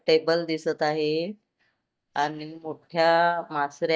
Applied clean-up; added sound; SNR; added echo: neural mask model DeepFilterNet 3.